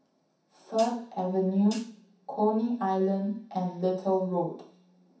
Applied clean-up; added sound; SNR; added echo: none; Hi-hat; 20 dB; reverberation time 0.7 s.